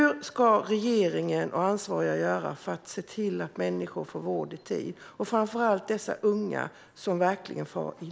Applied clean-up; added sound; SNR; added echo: none; none; none; none.